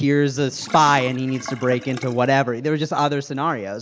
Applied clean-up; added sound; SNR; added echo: none; Sink (filling or washing); 18 dB; none.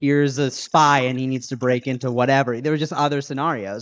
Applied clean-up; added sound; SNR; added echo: neural mask model DeepFilterNet 3.